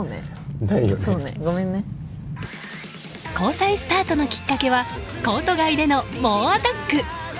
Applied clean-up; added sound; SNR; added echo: none; none; none; none.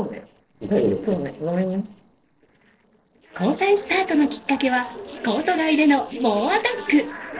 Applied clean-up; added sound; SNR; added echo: neural separator model SepFormer DNS4.